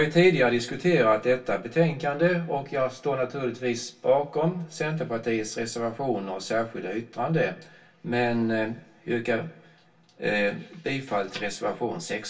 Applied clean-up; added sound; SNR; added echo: none; none; none; reverberation time 0.2 s.